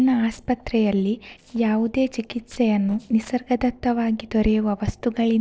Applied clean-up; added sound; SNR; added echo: neural separator model SepFormer DNS4.